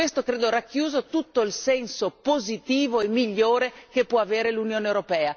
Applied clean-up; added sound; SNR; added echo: none; none; none; none.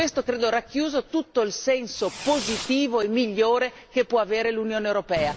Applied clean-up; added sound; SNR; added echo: none; Fireworks; 17 dB; none.